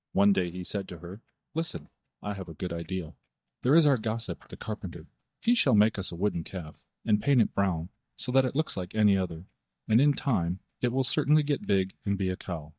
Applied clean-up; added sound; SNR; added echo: neural mask model DeepFilterNet 3.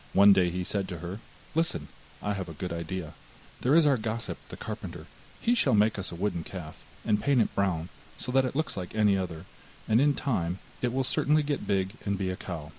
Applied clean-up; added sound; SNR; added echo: none; none; none; none.